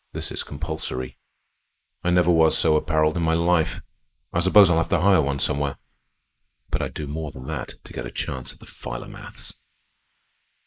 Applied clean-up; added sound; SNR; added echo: neural mask model Resemble Enhance denoiser.